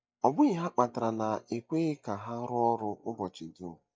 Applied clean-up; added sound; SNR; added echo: neural mask model DeepFilterNet 3.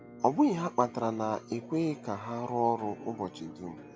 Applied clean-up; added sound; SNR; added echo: none; Musical instrument; 18 dB; none.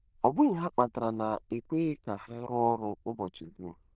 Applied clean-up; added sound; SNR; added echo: neural diffusion model UNIVERSE++.